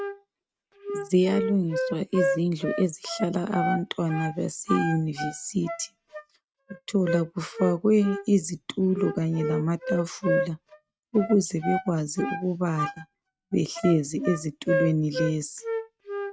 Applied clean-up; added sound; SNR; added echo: neural mask model RNNoise.